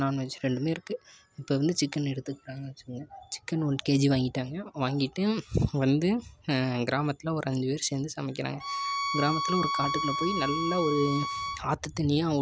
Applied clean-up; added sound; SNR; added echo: none; Bowed string instrument; 3 dB; none.